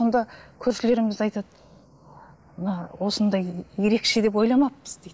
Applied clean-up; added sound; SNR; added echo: neural mask model Resemble Enhance denoiser.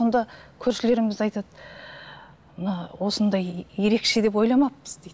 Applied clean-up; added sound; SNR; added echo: none; none; none; none.